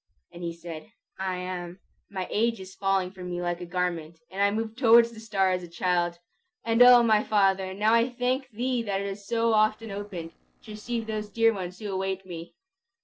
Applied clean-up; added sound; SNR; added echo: neural separator model SepFormer DNS4.